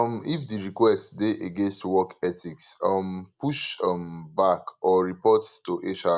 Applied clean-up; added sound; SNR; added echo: none; none; none; none.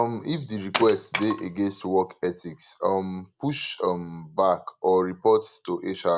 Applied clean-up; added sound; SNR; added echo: none; Wood; 8 dB; none.